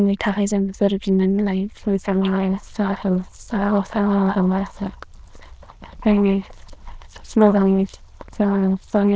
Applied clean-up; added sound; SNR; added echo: neural diffusion model UNIVERSE++.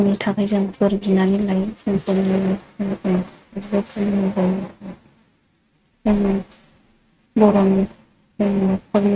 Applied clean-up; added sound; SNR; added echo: neural mask model RNNoise.